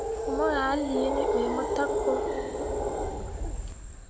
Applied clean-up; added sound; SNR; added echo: none; Animal; -3 dB; none.